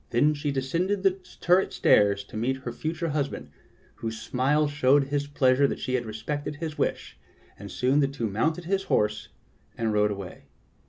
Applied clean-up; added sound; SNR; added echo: none; none; none; none.